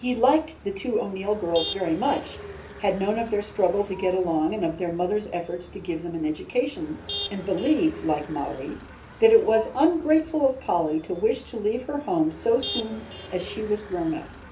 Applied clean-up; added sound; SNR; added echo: none; Motor vehicle (road); 15 dB; reverberation time 0.3 s.